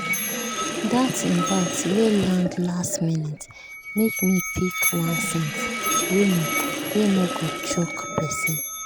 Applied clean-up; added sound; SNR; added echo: none; Musical instrument + Sink (filling or washing); 3 dB; none.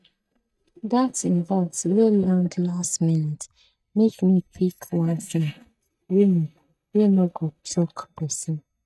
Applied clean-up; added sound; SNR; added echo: neural mask model DeepFilterNet 3.